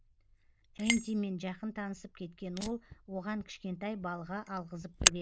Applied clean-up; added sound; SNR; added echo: neural diffusion model UNIVERSE++.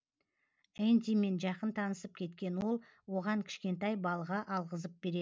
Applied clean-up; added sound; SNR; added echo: none; none; none; none.